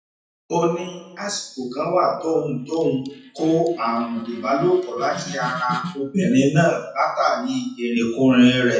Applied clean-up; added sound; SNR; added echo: classical method WPE with log-MMSE.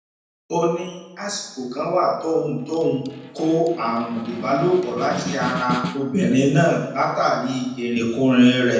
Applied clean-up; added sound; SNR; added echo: none; Snare drum; 11 dB; reverberation time 0.8 s.